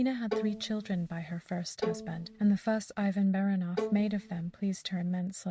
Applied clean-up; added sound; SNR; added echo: neural mask model RNNoise.